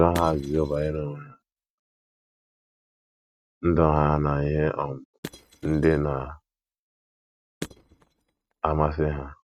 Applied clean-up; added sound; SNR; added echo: neural mask model RNNoise.